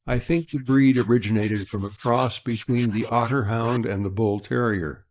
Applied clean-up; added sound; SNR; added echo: neural mask model Resemble Enhance denoiser.